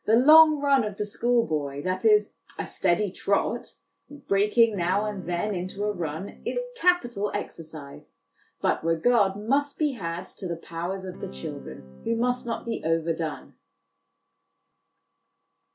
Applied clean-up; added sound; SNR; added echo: none; Cowbell + Electric guitar / Strum; 15 dB; none.